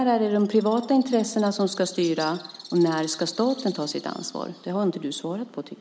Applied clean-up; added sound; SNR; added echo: none; Bird; 20 dB; none.